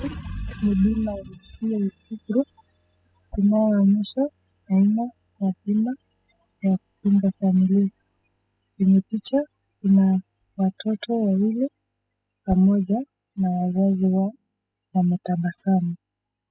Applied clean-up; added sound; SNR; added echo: classical method spectral subtraction.